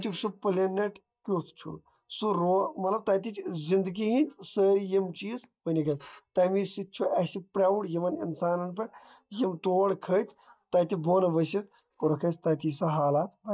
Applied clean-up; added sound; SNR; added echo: neural mask model DeepFilterNet 3.